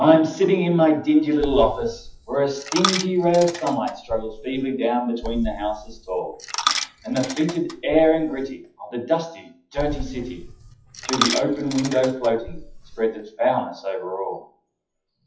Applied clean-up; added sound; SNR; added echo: classical method WPE with log-MMSE.